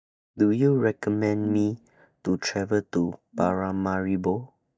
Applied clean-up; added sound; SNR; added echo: neural mask model DeepFilterNet 3.